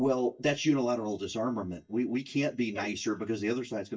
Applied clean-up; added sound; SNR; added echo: neural mask model DeepFilterNet 3.